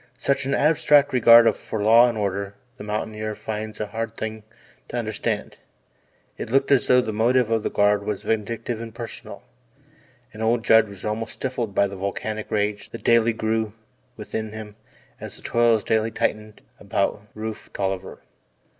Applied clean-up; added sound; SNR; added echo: none; none; none; none.